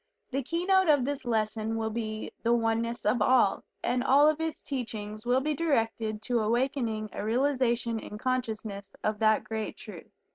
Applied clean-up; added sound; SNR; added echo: none; none; none; none.